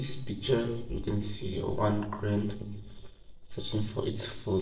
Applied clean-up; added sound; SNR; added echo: neural separator model SepFormer DNS4.